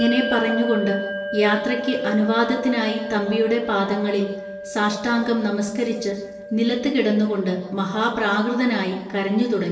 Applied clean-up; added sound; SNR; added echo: none; Bell; 10 dB; reverberation time 0.9 s.